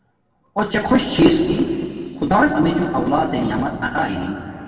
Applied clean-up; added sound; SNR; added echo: none; none; none; reverberation time 2.2 s.